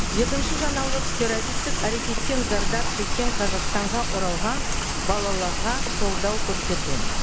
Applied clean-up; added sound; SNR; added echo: none; Rain; -5 dB; none.